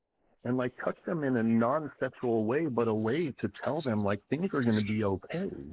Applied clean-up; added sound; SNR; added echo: neural mask model Resemble Enhance denoiser.